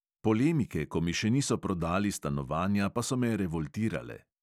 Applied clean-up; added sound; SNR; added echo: none; none; none; none.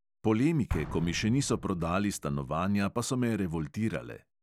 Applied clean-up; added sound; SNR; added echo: none; Explosion; 14 dB; none.